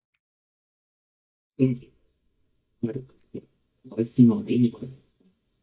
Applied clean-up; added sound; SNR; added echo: neural mask model DeepFilterNet 3.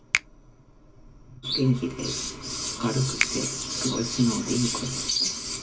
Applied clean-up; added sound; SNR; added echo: none; Finger snapping; 8 dB; reverberation time 0.2 s.